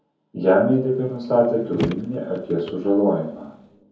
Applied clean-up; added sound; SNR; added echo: none; Car; 14 dB; reverberation time 0.6 s.